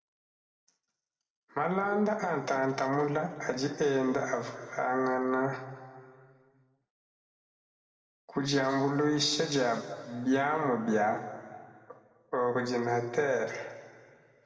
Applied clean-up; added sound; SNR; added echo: none; none; none; reverberation time 1.7 s.